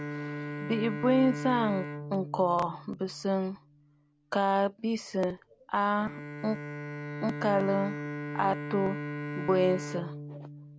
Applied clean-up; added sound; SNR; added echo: none; Bowed string instrument; 8 dB; none.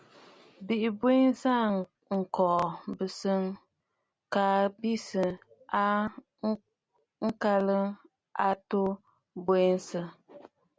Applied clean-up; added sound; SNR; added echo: none; none; none; none.